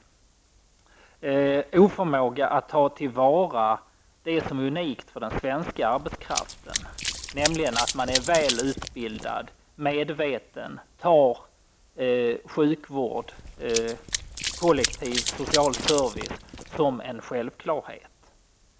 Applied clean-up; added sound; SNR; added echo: none; Run; 6 dB; none.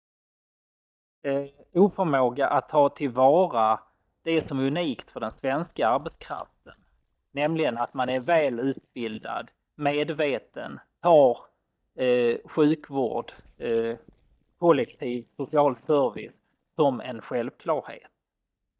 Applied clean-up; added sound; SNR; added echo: neural mask model DeepFilterNet 3.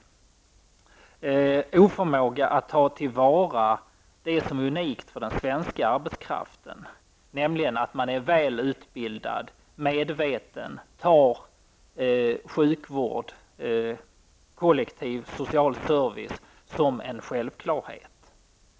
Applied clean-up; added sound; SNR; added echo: none; none; none; none.